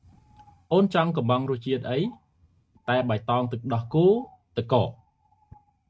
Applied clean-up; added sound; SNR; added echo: neural mask model RNNoise.